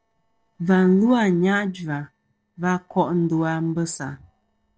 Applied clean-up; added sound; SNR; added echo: neural separator model SepFormer DNS4.